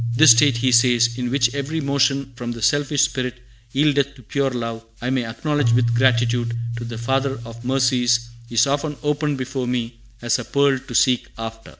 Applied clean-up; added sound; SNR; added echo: none; Keyboard (musical); 6 dB; none.